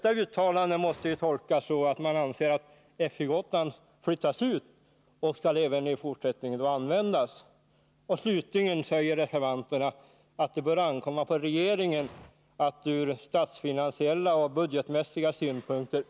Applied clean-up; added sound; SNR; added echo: none; Explosion; 19 dB; none.